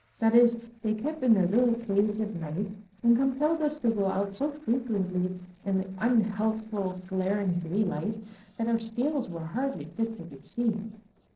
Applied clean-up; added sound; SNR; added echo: neural separator model SepFormer DNS4.